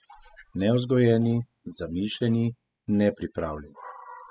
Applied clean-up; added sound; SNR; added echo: classical method spectral subtraction.